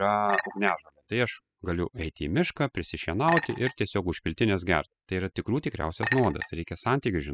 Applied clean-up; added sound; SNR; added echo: classical method spectral subtraction.